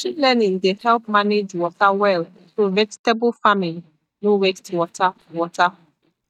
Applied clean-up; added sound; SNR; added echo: neural mask model DeepFilterNet 3.